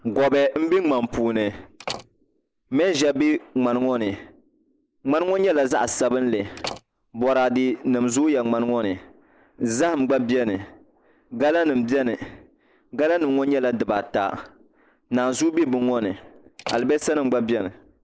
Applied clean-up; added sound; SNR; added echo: neural mask model Resemble Enhance denoiser.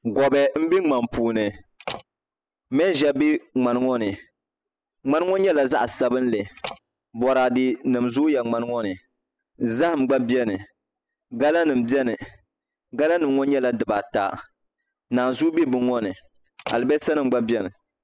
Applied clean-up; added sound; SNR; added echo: classical method spectral subtraction.